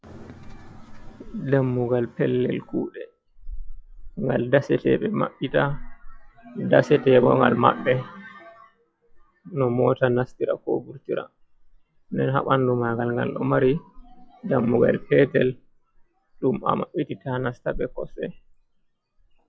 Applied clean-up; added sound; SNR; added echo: classical method log-MMSE.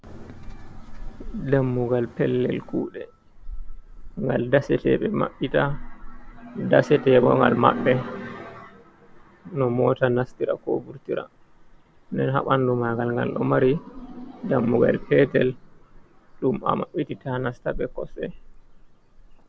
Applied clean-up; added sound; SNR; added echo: none; Meow / Purr; 16 dB; none.